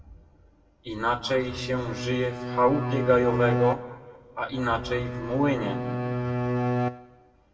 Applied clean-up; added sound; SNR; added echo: none; Bowed string instrument; 2 dB; reverberation time 1.2 s.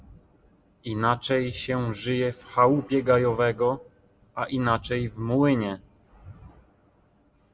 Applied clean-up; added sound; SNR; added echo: none; none; none; none.